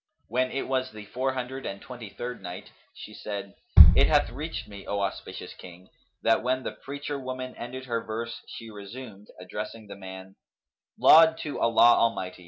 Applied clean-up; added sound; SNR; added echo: none; Bass drum; 1 dB; none.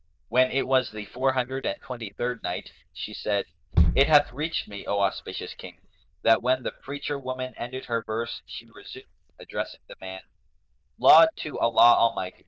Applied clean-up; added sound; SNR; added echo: neural diffusion model UNIVERSE++.